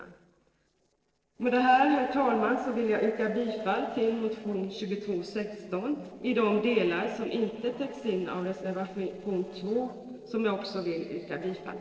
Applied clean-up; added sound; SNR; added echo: neural separator model SepFormer DNS4.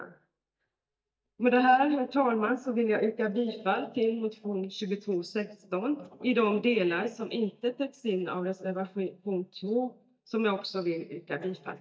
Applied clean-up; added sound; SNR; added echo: neural mask model DeepFilterNet 3.